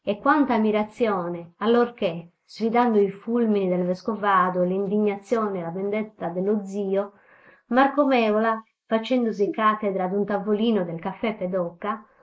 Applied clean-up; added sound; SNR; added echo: neural mask model Resemble Enhance denoiser.